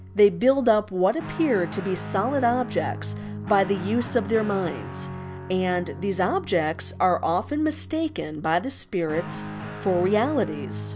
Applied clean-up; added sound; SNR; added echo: none; Guitar; 11 dB; none.